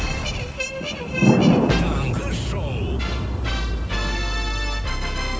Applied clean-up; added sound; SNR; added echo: none; Thunder / Rain; 0 dB; none.